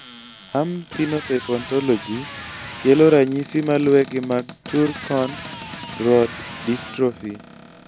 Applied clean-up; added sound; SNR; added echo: none; Electric guitar + Cupboard open or close; 15 dB; none.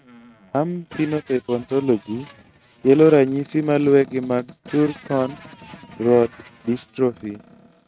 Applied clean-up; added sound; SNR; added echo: neural mask model RNNoise.